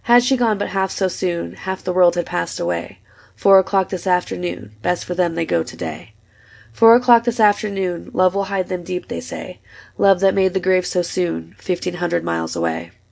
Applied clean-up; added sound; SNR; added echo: none; none; none; none.